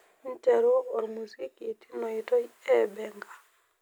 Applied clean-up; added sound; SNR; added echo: none; none; none; none.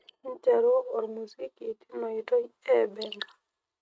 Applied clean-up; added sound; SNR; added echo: neural mask model RNNoise.